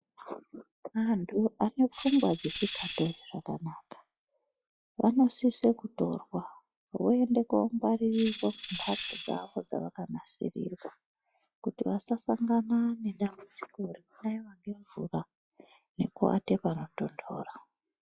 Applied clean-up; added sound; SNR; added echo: classical method log-MMSE.